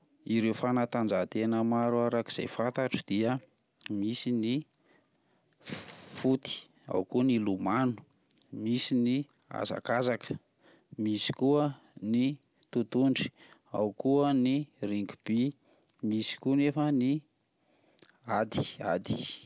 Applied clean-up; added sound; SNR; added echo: none; none; none; none.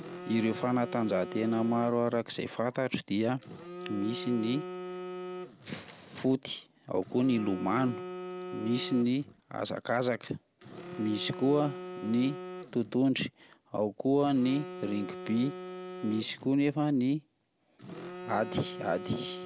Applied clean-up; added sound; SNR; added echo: none; Telephone; 11 dB; none.